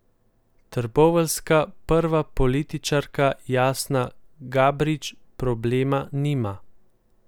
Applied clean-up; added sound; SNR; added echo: none; none; none; none.